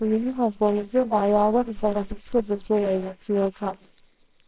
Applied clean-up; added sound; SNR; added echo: neural separator model SepFormer WHAMR!.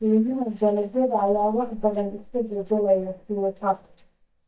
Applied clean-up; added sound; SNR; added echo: neural mask model DeepFilterNet 3.